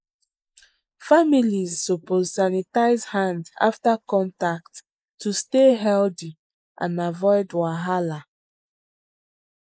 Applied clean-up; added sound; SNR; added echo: neural mask model Resemble Enhance denoiser.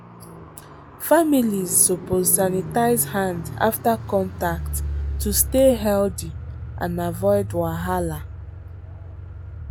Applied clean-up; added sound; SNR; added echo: none; Car; 9 dB; none.